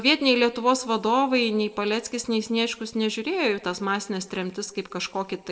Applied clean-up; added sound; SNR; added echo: none; none; none; reverberation time 1.0 s.